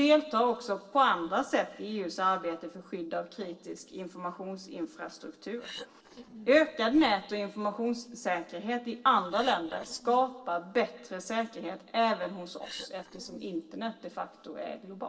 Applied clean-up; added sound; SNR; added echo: neural separator model SepFormer DNS4.